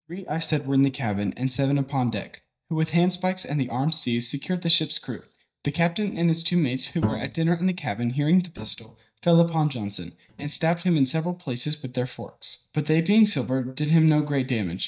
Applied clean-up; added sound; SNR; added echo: neural mask model DeepFilterNet 3.